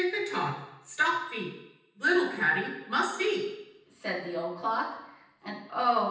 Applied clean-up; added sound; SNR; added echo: none; none; none; reverberation time 0.9 s.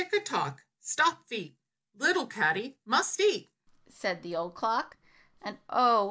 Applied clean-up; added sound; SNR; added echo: none; none; none; none.